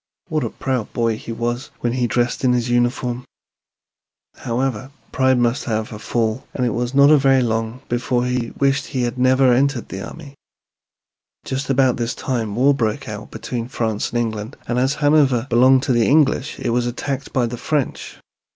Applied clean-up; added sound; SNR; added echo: none; none; none; none.